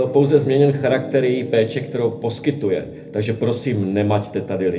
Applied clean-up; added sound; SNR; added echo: none; Piano; 16 dB; reverberation time 0.3 s.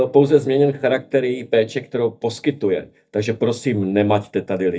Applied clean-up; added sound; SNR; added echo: neural mask model DeepFilterNet 3.